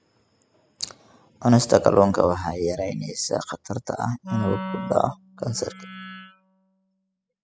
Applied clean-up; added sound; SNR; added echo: classical method spectral subtraction.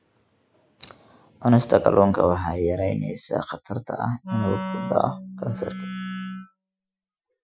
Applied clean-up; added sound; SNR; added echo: classical method Wiener filter.